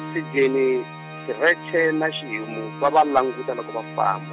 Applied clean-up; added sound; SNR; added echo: none; Organ; 12 dB; none.